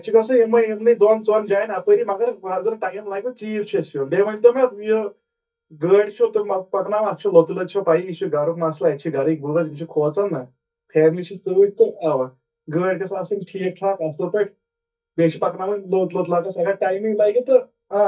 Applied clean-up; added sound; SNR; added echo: neural mask model DeepFilterNet 3.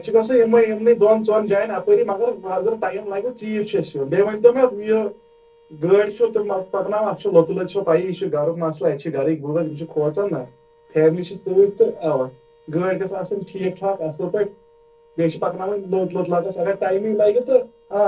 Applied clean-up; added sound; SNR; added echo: neural separator model SepFormer DNS4.